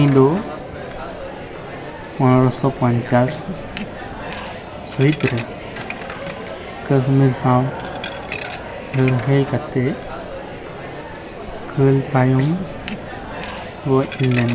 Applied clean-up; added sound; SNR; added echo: none; Coin (dropping); 9 dB; reverberation time 0.8 s.